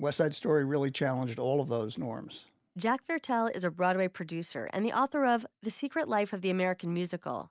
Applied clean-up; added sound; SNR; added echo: none; none; none; none.